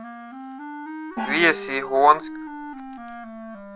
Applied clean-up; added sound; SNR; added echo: none; Gong + Wind instrument, woodwind instrument; 10 dB; none.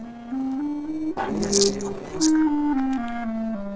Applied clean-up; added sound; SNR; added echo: neural separator model SepFormer DNS4.